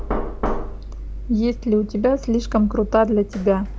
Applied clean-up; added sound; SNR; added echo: none; Knock; 7 dB; none.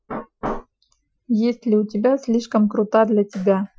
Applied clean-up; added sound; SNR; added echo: classical method Wiener filter.